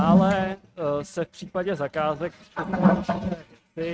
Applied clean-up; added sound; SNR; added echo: neural mask model RNNoise.